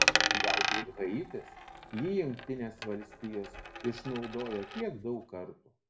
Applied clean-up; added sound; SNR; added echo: none; Coin (dropping); -3 dB; reverberation time 0.4 s.